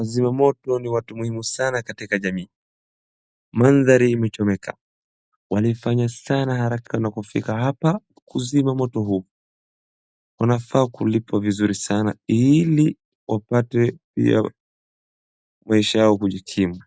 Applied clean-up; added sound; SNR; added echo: none; none; none; none.